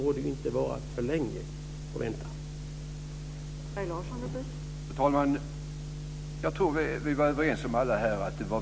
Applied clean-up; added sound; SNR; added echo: none; none; none; none.